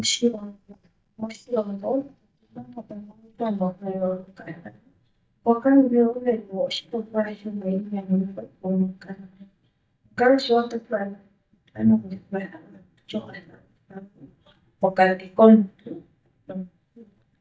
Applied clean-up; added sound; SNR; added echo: neural mask model DeepFilterNet 3.